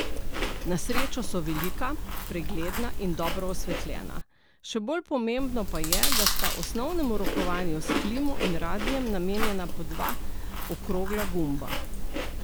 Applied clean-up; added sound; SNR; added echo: none; Chewing, mastication; -4 dB; none.